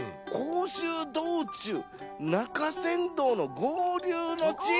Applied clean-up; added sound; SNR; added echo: none; none; none; none.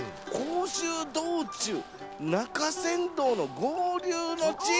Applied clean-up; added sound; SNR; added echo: none; Snare drum + Wind; 19 dB; none.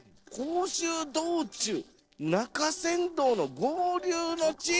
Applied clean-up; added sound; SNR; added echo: neural separator model SepFormer DNS4.